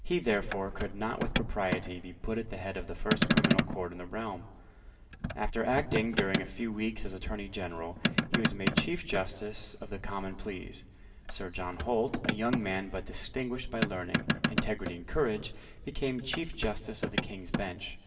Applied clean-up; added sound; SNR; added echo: none; Motor vehicle (road); 0 dB; reverberation time 2.1 s.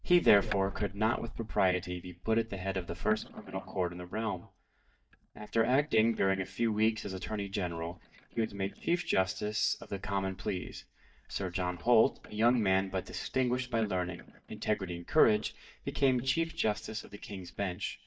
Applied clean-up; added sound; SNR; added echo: neural mask model DeepFilterNet 3.